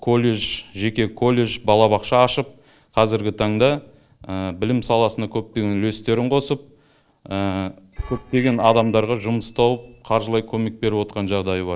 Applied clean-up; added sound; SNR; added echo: neural separator model SepFormer DNS4.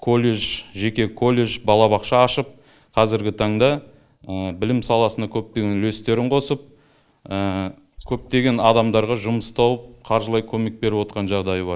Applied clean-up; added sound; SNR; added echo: neural mask model Resemble Enhance denoiser.